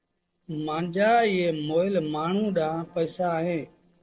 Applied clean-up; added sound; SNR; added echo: neural separator model SepFormer DNS4.